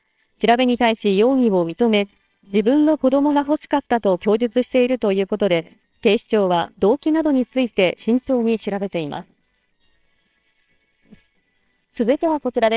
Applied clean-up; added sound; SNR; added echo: neural separator model SepFormer WHAMR!.